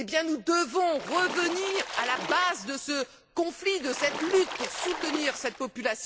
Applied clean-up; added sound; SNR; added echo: none; Splash, splatter; 8 dB; none.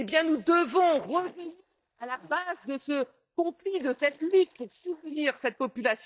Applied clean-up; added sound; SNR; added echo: neural mask model DeepFilterNet 3.